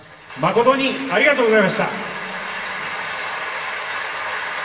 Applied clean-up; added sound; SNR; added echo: none; none; none; reverberation time 2.3 s.